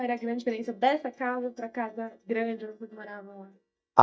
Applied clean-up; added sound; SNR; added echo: neural mask model DeepFilterNet 3.